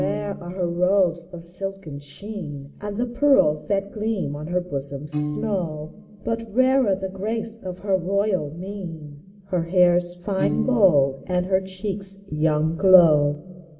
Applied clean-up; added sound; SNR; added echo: none; Piano; 15 dB; reverberation time 1.4 s.